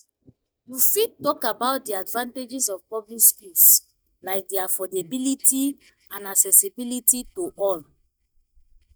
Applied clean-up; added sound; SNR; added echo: neural mask model DeepFilterNet 3.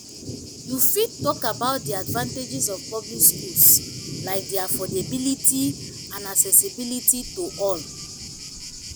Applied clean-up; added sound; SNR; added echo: none; Thunder; 11 dB; none.